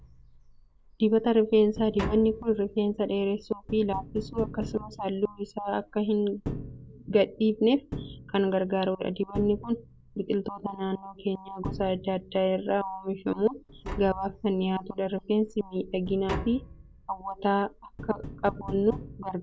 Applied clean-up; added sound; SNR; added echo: none; Tap; 13 dB; none.